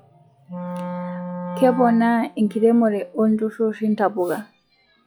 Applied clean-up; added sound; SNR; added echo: classical method log-MMSE.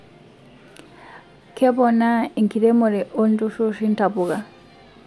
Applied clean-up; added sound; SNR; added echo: none; none; none; none.